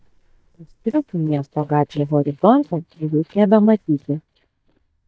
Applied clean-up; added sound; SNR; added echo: neural mask model DeepFilterNet 3.